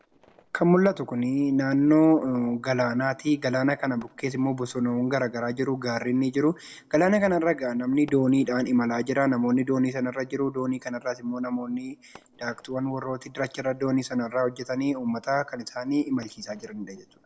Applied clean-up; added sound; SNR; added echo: neural separator model SepFormer DNS4.